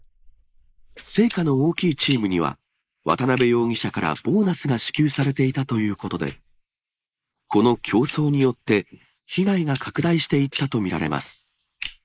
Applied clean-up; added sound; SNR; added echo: neural mask model Resemble Enhance denoiser.